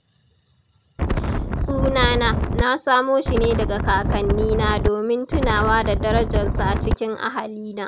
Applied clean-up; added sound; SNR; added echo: none; Wind; -1 dB; none.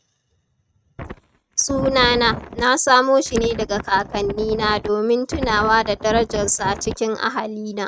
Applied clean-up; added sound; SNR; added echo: neural mask model RNNoise.